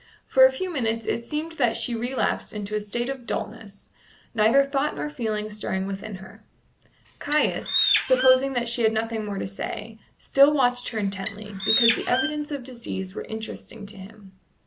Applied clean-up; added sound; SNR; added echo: none; Bird; 1 dB; none.